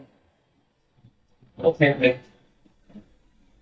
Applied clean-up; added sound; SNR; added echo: neural mask model DeepFilterNet 3.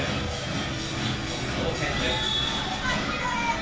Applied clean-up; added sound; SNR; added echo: none; Wind; 15 dB; reverberation time 0.3 s.